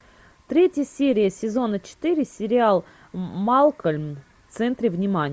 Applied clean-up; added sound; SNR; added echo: none; none; none; none.